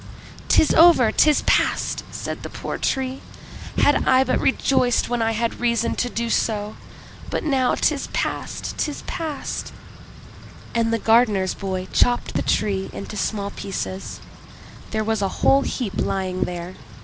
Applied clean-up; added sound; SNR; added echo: none; Wind / Rain; 8 dB; none.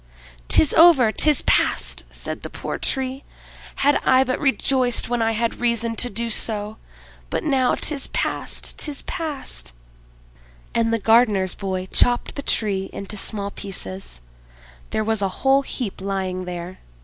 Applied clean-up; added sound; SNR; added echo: none; none; none; none.